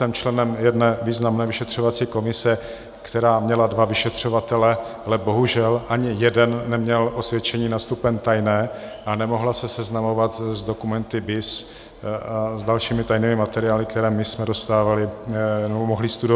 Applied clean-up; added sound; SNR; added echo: none; none; none; none.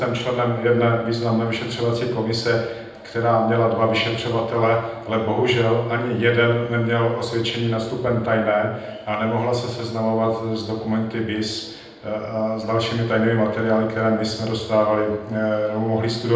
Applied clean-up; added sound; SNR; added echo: none; none; none; reverberation time 0.8 s.